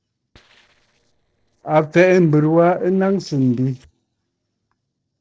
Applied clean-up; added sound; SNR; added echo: neural separator model SepFormer DNS4.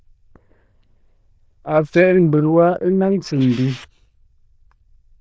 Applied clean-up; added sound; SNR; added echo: neural diffusion model UNIVERSE++.